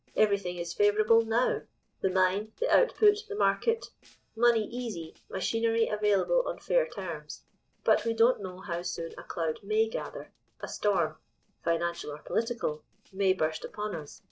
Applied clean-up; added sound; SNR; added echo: neural separator model SepFormer DNS4.